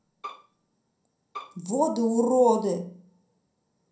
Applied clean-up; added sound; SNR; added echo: none; Bowed string instrument; 16 dB; reverberation time 0.6 s.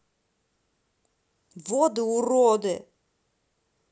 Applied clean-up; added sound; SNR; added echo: none; none; none; none.